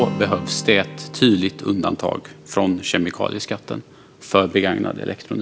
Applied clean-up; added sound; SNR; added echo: none; Acoustic guitar; 14 dB; none.